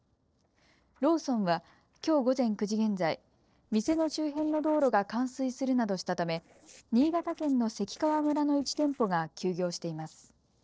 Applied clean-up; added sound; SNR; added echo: neural separator model SepFormer DNS4.